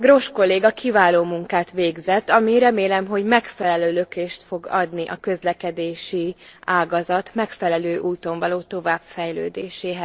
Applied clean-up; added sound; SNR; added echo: neural separator model SepFormer DNS4.